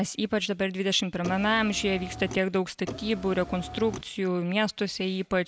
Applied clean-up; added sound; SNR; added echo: none; Car; 11 dB; none.